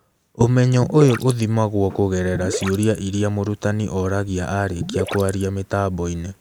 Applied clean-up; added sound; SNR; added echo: none; Gurgling / Liquid; 10 dB; none.